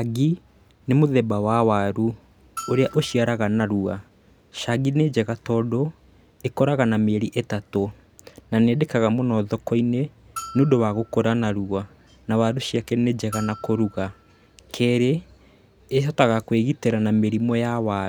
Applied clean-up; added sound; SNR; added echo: none; Bell; 19 dB; none.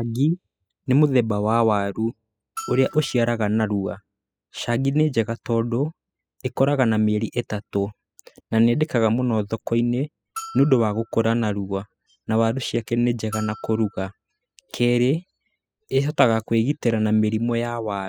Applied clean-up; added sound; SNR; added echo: classical method spectral subtraction.